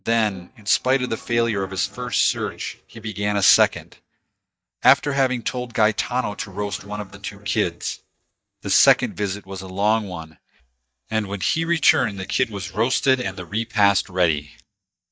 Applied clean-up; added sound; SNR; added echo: neural mask model DeepFilterNet 3.